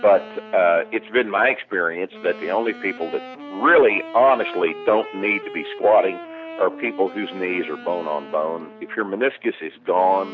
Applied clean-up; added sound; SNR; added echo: none; Wind instrument, woodwind instrument; 16 dB; none.